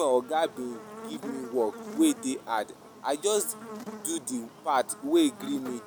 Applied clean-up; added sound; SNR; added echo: none; Buzz; 14 dB; none.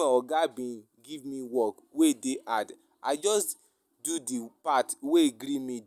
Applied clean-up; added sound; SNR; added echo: none; none; none; none.